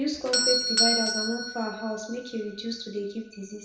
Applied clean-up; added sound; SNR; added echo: none; Doorbell; -1 dB; reverberation time 0.8 s.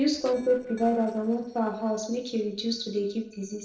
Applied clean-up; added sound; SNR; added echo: neural separator model SepFormer DNS4.